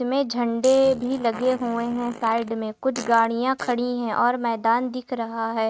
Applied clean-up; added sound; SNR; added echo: neural mask model RNNoise.